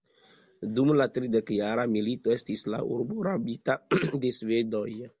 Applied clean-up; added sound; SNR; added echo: none; none; none; none.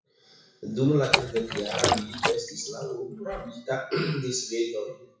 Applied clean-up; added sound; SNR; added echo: classical method WPE with log-MMSE.